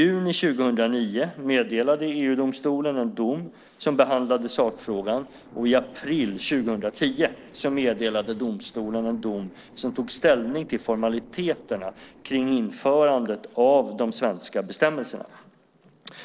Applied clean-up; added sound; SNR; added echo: neural separator model SepFormer DNS4.